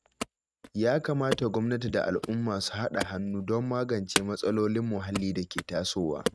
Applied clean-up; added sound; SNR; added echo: neural mask model RNNoise.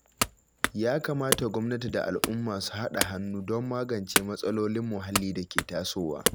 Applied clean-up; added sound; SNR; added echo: none; Wood / Domestic sounds, home sounds; 3 dB; none.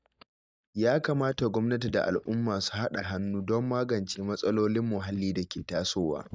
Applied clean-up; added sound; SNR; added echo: neural mask model DeepFilterNet 3.